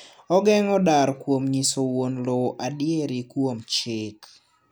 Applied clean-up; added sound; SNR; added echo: none; none; none; none.